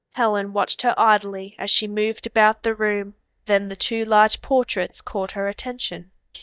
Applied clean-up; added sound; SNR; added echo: neural mask model DeepFilterNet 3.